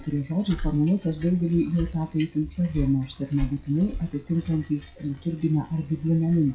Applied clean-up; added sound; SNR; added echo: classical method WPE with log-MMSE.